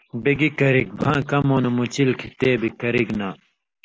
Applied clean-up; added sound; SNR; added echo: none; none; none; none.